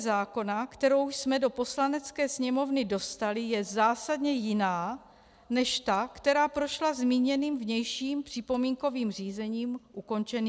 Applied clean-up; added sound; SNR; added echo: none; none; none; none.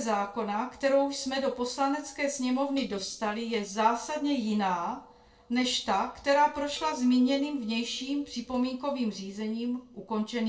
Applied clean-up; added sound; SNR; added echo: neural separator model SepFormer DNS4.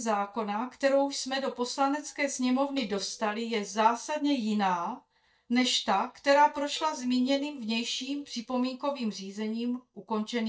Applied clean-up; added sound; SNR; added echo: neural mask model DeepFilterNet 3.